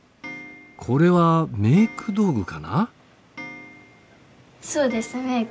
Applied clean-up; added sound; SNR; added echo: none; Clock; 20 dB; none.